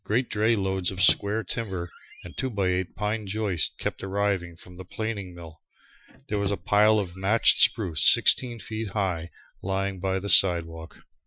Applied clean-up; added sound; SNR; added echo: classical method Wiener filter.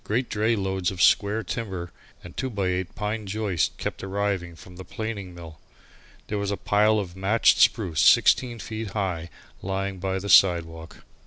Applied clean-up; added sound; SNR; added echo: none; none; none; none.